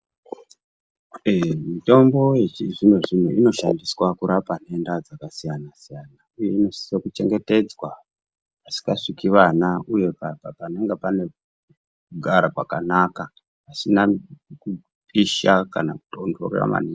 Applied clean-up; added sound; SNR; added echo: none; none; none; none.